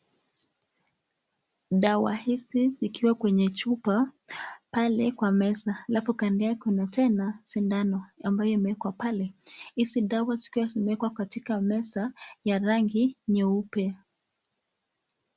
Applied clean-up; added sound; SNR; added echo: none; none; none; none.